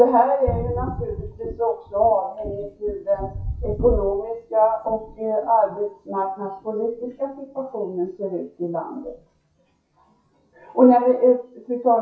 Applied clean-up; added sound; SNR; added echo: classical method WPE with log-MMSE.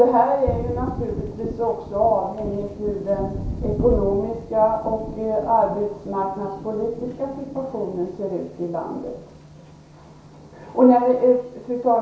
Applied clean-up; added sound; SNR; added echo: none; Thunder; 11 dB; reverberation time 0.6 s.